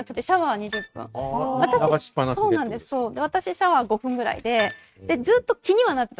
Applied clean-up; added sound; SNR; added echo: neural mask model RNNoise.